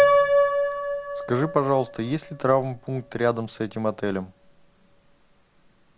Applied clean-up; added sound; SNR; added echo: none; Piano; -1 dB; none.